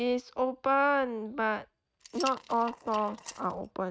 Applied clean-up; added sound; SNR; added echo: neural mask model RNNoise.